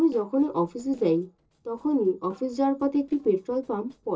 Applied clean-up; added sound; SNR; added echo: neural separator model SepFormer DNS4.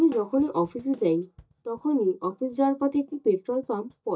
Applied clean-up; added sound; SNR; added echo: neural mask model DeepFilterNet 3.